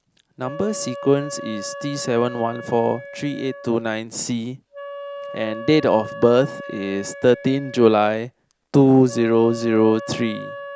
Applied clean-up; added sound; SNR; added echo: none; Wind instrument, woodwind instrument; 14 dB; none.